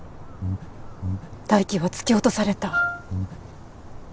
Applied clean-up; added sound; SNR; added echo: none; Breathing + Wind instrument, woodwind instrument; 3 dB; none.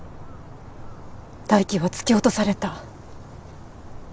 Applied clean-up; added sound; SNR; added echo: none; none; none; none.